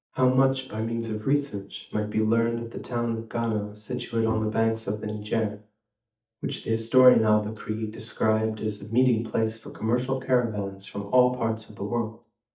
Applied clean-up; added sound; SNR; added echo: neural mask model DeepFilterNet 3.